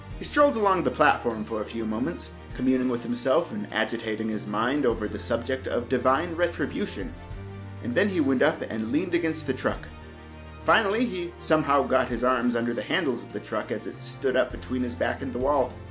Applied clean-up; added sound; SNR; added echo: none; Musical instrument; 14 dB; none.